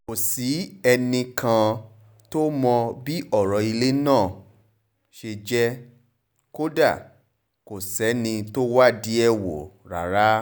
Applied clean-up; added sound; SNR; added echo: none; none; none; none.